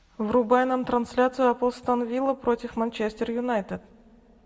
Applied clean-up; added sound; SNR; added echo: none; none; none; reverberation time 1.9 s.